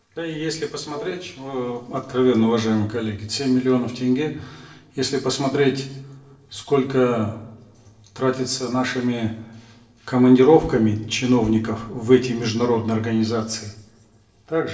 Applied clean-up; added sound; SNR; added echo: neural separator model SepFormer DNS4.